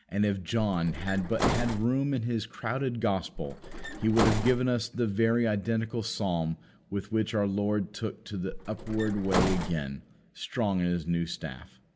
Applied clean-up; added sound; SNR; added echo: none; Bus; 3 dB; none.